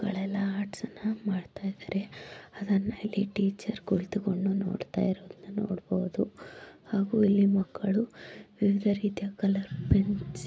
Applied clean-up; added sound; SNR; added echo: none; none; none; none.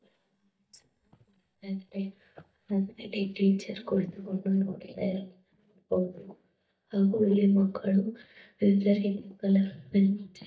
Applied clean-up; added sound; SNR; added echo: neural mask model DeepFilterNet 3.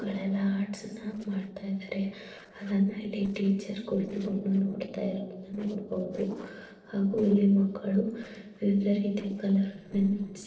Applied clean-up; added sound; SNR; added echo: neural separator model SepFormer DNS4.